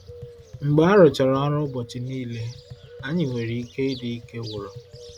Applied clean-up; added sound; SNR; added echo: none; Tap + Bird; 19 dB; none.